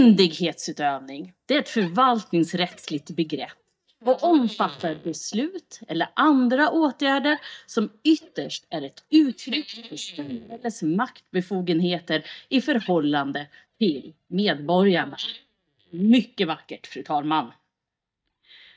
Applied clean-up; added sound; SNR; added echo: neural mask model DeepFilterNet 3.